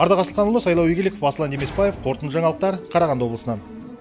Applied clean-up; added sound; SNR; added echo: none; Whoosh, swoosh, swish; 18 dB; none.